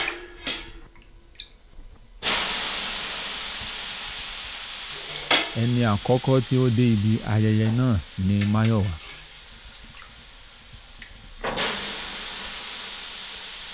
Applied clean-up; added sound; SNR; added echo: none; Hiss; 5 dB; none.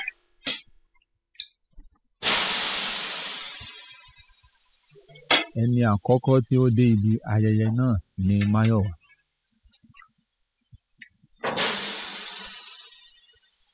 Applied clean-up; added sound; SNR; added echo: classical method spectral subtraction.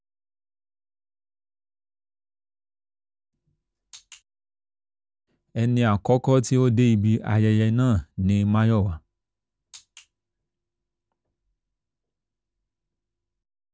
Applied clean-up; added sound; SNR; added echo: none; none; none; none.